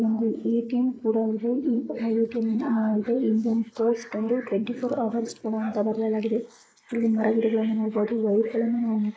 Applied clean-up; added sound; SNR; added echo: neural mask model Resemble Enhance denoiser.